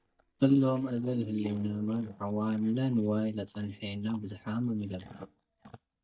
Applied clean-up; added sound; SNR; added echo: neural mask model DeepFilterNet 3.